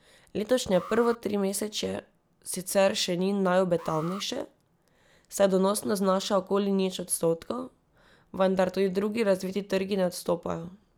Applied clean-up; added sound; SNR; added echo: none; Alarm; 19 dB; none.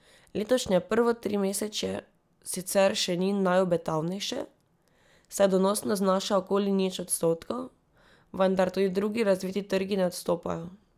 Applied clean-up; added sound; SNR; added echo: none; none; none; none.